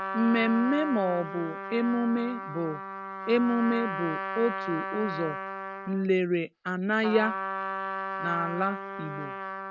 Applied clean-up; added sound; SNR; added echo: none; Trumpet; 6 dB; none.